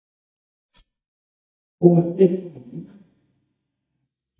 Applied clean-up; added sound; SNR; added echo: neural mask model DeepFilterNet 3.